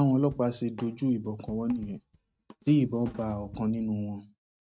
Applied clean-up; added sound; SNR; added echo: neural mask model RNNoise.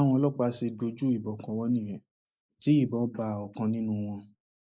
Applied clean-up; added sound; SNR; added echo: neural mask model Resemble Enhance denoiser.